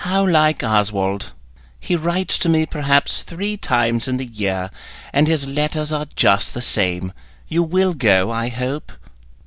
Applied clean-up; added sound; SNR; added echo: none; none; none; none.